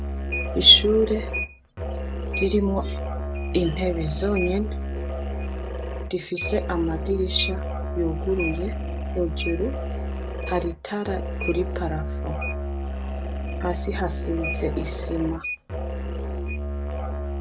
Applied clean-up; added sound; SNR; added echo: none; Musical instrument; 2 dB; none.